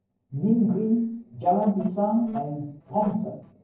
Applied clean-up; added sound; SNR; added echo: neural separator model SepFormer DNS4.